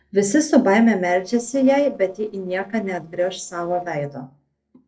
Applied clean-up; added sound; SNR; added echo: neural separator model SepFormer DNS4.